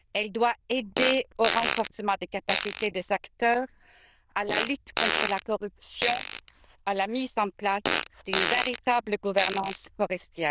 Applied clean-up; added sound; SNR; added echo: neural diffusion model UNIVERSE++.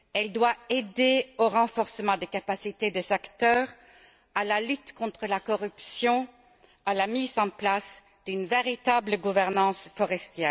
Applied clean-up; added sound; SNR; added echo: none; none; none; none.